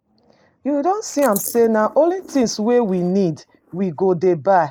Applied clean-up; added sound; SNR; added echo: neural mask model Resemble Enhance denoiser.